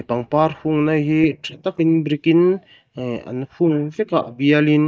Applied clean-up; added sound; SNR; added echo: neural mask model DeepFilterNet 3.